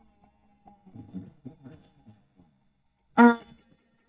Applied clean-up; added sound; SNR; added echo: neural mask model DeepFilterNet 3.